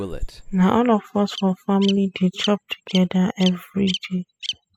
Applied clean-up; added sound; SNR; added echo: classical method spectral subtraction.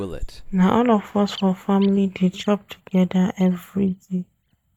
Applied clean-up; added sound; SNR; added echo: neural mask model DeepFilterNet 3.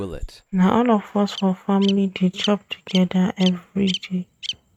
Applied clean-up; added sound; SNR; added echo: neural mask model RNNoise.